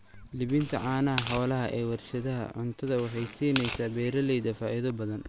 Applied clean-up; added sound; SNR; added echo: none; Tearing; 11 dB; none.